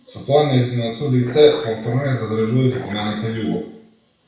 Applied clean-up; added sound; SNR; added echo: none; Dog; 17 dB; reverberation time 0.7 s.